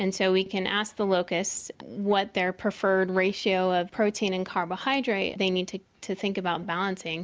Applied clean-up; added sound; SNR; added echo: none; none; none; none.